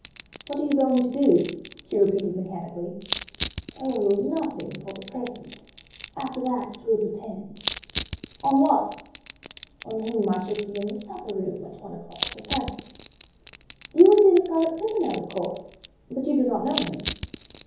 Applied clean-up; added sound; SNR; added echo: none; Crushing; 13 dB; reverberation time 0.7 s.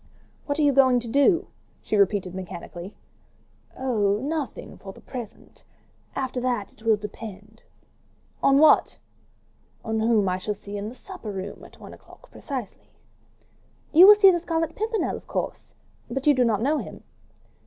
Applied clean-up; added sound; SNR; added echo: none; none; none; none.